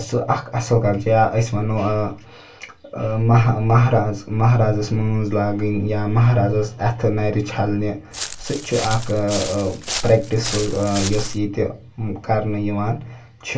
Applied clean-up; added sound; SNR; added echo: none; Walk, footsteps; 8 dB; reverberation time 0.2 s.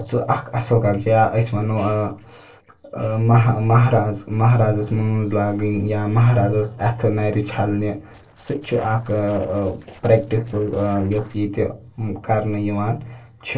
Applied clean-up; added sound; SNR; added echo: neural separator model SepFormer DNS4.